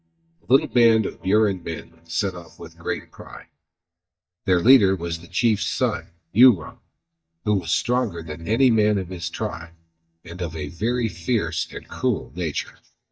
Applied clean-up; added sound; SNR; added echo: neural mask model DeepFilterNet 3.